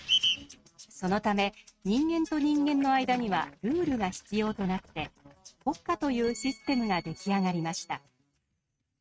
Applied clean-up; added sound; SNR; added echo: neural mask model RNNoise.